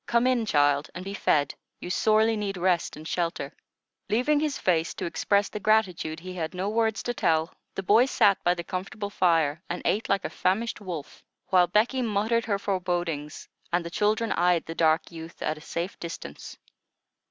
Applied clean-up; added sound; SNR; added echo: none; none; none; none.